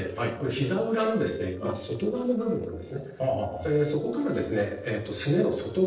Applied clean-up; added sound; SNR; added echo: neural separator model SepFormer DNS4.